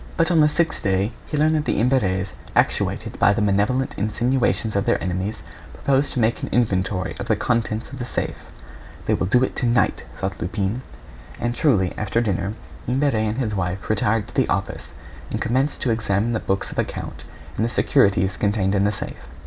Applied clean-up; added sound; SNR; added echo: none; none; none; none.